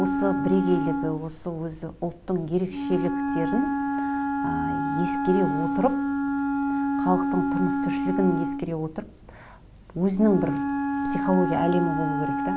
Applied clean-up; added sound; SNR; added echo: none; Wind instrument, woodwind instrument; 0 dB; none.